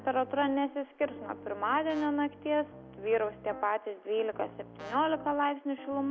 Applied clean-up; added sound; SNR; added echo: none; Piano + Brass instrument; 17 dB; none.